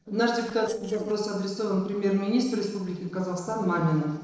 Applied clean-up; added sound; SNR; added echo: neural separator model SepFormer DNS4.